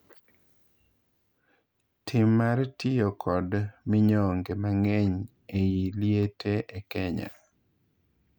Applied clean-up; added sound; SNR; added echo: none; none; none; none.